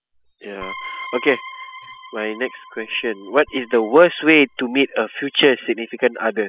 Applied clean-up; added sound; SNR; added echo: classical method spectral subtraction.